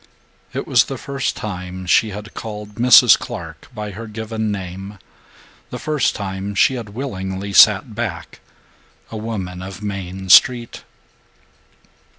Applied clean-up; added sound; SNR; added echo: none; none; none; none.